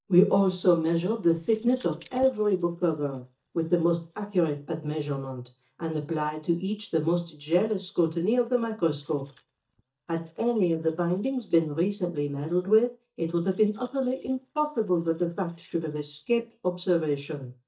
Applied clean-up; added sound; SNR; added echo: neural mask model DeepFilterNet 3.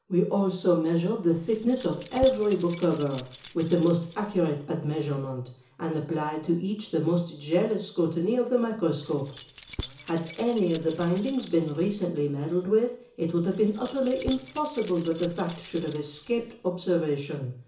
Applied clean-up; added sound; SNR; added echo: none; Keys jangling; 17 dB; reverberation time 0.7 s.